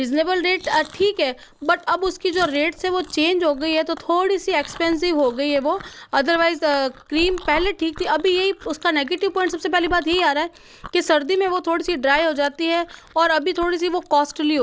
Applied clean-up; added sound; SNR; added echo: none; Chewing, mastication; 19 dB; none.